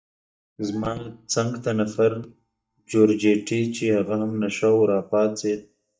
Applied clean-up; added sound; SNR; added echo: neural mask model DeepFilterNet 3.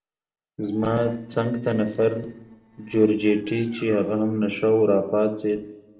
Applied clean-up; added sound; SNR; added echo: neural separator model SepFormer DNS4.